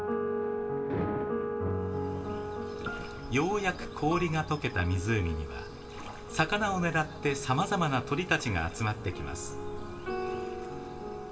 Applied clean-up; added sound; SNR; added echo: none; Thunder / Rain; 15 dB; reverberation time 0.8 s.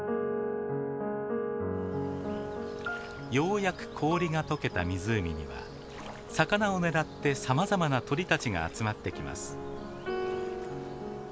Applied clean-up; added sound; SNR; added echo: none; none; none; none.